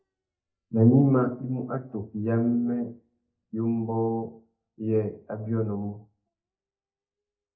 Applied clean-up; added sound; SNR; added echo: neural mask model DeepFilterNet 3.